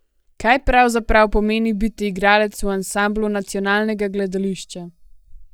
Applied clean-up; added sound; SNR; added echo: neural mask model DeepFilterNet 3.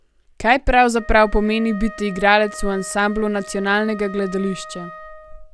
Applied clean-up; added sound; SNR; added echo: none; Wind instrument, woodwind instrument; 18 dB; none.